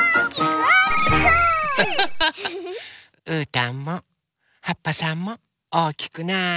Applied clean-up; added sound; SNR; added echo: none; Ringtone; 2 dB; none.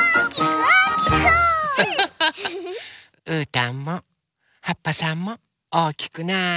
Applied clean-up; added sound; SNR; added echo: none; none; none; none.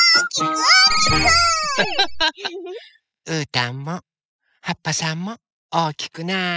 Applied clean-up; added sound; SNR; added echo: classical method spectral subtraction.